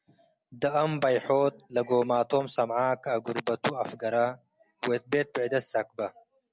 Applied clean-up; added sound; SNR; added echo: none; none; none; none.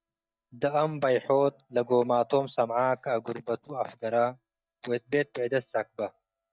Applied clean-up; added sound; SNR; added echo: neural mask model DeepFilterNet 3.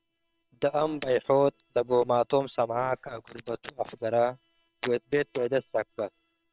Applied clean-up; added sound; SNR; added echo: neural separator model SepFormer WHAM!.